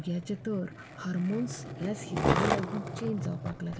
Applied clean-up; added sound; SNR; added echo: none; Skateboard; 0 dB; none.